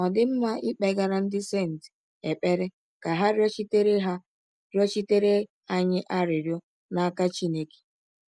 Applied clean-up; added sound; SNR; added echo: none; none; none; none.